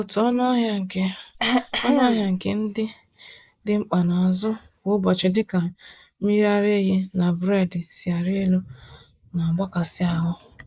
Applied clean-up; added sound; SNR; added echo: neural mask model Resemble Enhance denoiser.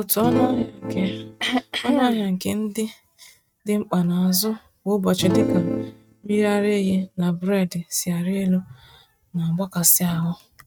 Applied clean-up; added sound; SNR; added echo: neural mask model RNNoise.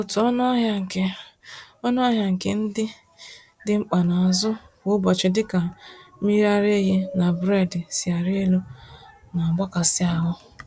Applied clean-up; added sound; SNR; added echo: none; none; none; none.